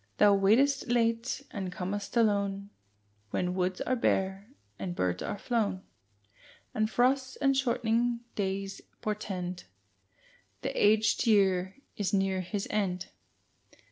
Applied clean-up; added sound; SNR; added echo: none; none; none; none.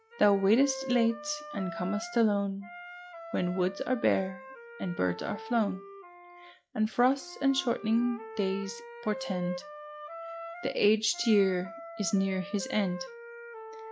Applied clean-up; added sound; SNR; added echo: classical method log-MMSE.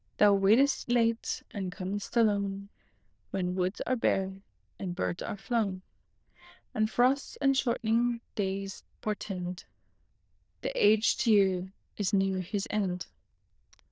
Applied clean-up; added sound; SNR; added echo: neural diffusion model UNIVERSE++.